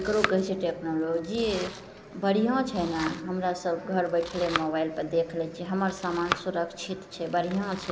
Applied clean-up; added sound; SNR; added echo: none; Domestic sounds, home sounds; 10 dB; none.